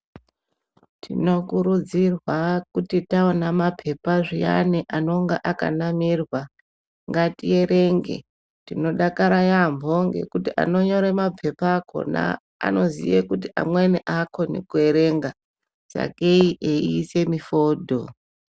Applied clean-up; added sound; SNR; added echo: none; none; none; none.